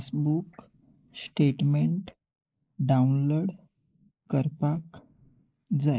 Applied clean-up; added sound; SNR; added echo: neural mask model Resemble Enhance denoiser.